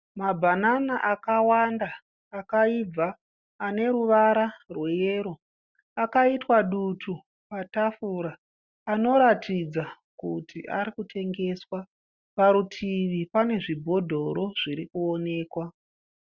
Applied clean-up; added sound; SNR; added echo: none; none; none; none.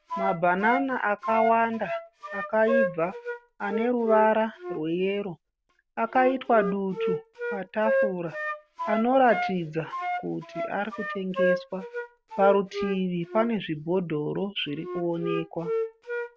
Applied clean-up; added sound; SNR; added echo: none; Wind instrument, woodwind instrument; 5 dB; none.